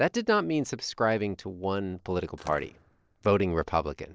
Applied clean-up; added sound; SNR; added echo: neural separator model SepFormer DNS4.